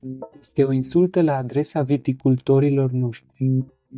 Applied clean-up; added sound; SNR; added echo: neural mask model DeepFilterNet 3.